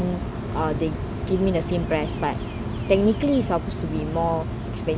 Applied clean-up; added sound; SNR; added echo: none; none; none; none.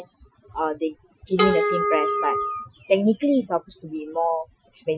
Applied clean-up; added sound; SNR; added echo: classical method Wiener filter.